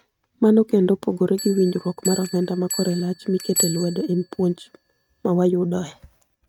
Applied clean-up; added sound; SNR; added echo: neural mask model RNNoise.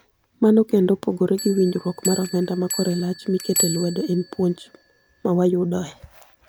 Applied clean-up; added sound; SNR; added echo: none; Bell; 12 dB; none.